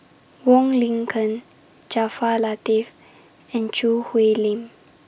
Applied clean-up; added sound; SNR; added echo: none; none; none; none.